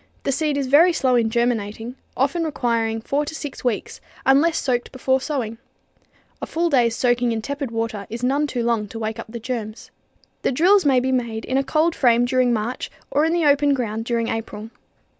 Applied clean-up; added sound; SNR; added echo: none; none; none; none.